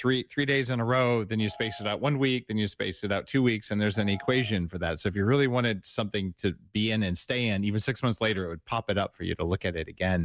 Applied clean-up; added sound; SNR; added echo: none; Piano; 18 dB; none.